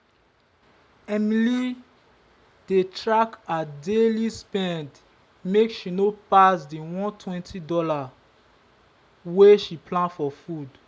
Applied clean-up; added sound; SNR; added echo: none; none; none; none.